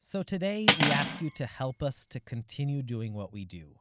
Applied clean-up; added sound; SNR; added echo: none; Cutlery, silverware; -2 dB; none.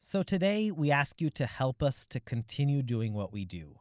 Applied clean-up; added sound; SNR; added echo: none; none; none; none.